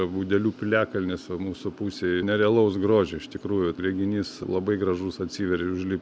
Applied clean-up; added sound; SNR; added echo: none; none; none; none.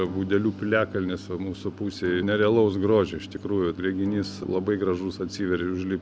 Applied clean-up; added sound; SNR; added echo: none; Electric guitar / Strum; 16 dB; none.